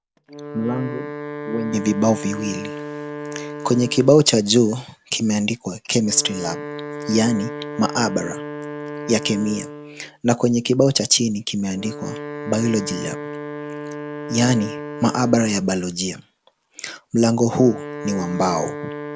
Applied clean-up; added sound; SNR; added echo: none; Wind instrument, woodwind instrument; 11 dB; none.